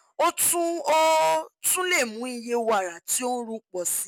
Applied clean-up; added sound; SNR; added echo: none; none; none; none.